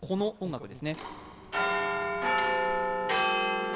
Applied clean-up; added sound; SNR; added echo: none; Mechanisms; 17 dB; none.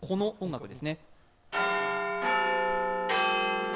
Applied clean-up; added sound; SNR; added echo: none; none; none; none.